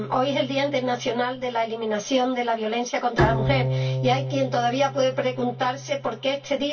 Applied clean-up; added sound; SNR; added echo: none; Bowed string instrument; 6 dB; reverberation time 0.1 s.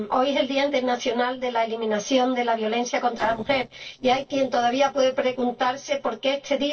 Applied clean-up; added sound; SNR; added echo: neural separator model SepFormer DNS4.